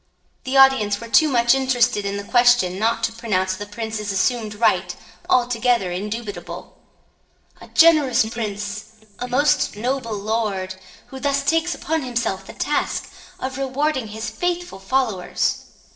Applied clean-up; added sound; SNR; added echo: neural separator model SepFormer DNS4.